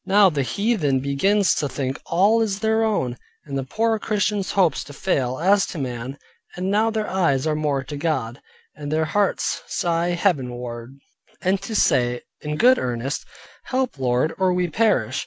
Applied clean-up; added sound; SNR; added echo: none; none; none; none.